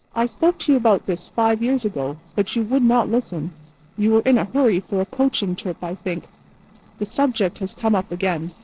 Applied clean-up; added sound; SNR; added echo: neural separator model SepFormer DNS4.